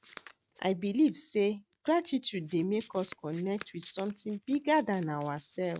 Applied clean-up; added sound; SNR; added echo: neural mask model RNNoise.